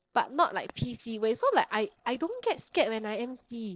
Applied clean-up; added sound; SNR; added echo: neural separator model SepFormer DNS4.